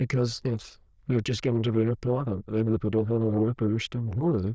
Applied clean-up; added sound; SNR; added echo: neural diffusion model UNIVERSE++.